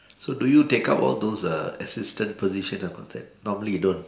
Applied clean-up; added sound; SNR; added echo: none; none; none; reverberation time 1.6 s.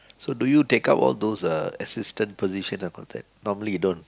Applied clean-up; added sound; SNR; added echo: none; none; none; none.